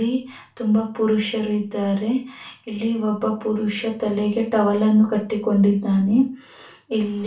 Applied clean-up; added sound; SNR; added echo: none; none; none; reverberation time 0.3 s.